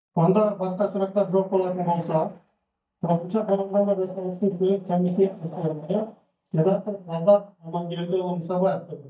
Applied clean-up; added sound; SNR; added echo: neural mask model DeepFilterNet 3.